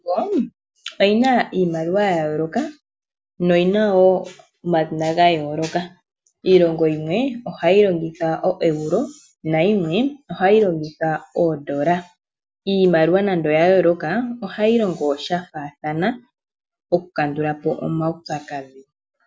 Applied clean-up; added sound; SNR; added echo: none; none; none; none.